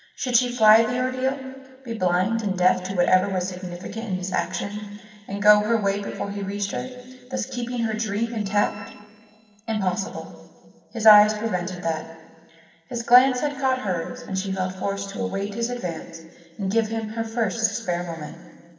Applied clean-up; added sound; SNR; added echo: neural separator model SepFormer DNS4.